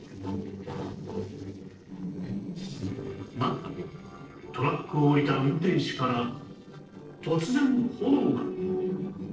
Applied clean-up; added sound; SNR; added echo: neural separator model SepFormer DNS4.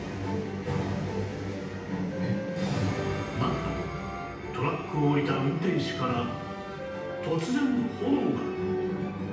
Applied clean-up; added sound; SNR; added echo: none; Wind instrument, woodwind instrument; 14 dB; reverberation time 0.9 s.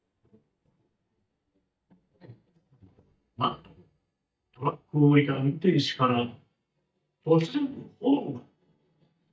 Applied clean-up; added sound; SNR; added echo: neural mask model DeepFilterNet 3.